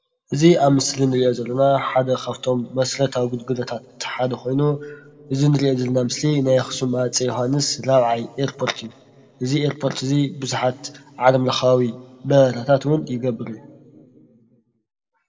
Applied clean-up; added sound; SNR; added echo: none; none; none; reverberation time 1.7 s.